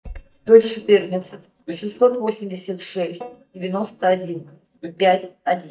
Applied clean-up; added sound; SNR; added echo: neural mask model DeepFilterNet 3.